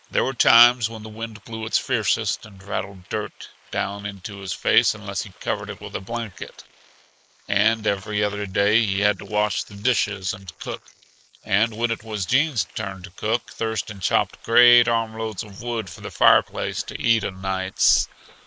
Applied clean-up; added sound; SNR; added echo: neural mask model Resemble Enhance denoiser.